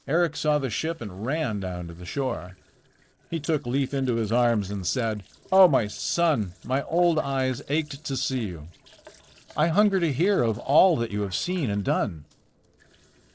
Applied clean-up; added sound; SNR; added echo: neural separator model SepFormer DNS4.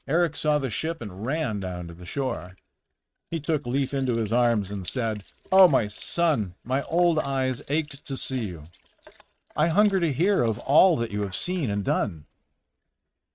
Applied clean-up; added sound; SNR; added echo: neural mask model RNNoise.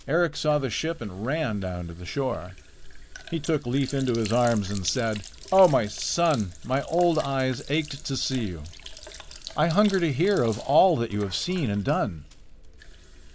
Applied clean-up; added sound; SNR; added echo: none; Sink (filling or washing); 16 dB; none.